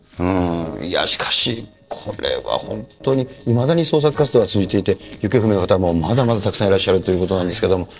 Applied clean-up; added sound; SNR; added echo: neural separator model SepFormer DNS4.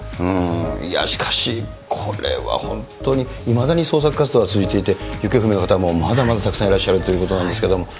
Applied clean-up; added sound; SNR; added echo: none; none; none; none.